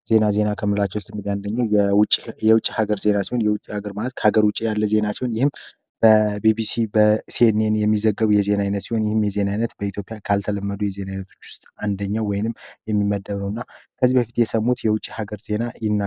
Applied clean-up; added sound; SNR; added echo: neural mask model Resemble Enhance denoiser.